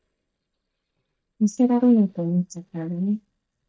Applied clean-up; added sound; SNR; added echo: neural mask model DeepFilterNet 3.